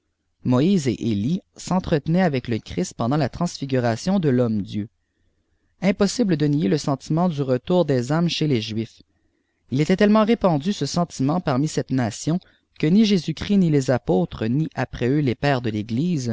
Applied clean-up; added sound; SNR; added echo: none; none; none; none.